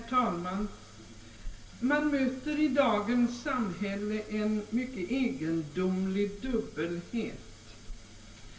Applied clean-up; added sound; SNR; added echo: none; none; none; reverberation time 0.3 s.